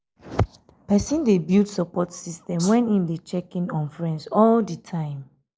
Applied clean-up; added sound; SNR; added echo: neural mask model Resemble Enhance denoiser.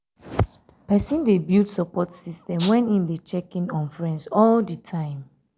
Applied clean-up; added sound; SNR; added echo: none; Rattle (instrument); 8 dB; none.